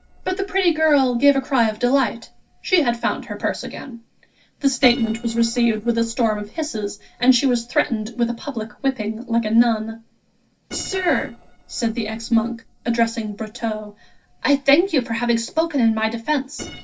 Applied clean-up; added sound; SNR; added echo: neural separator model SepFormer DNS4.